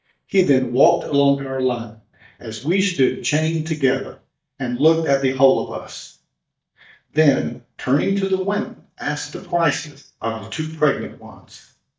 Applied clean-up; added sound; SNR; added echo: neural mask model DeepFilterNet 3.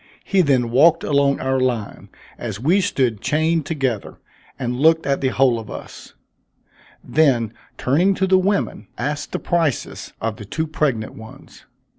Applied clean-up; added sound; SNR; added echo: none; none; none; none.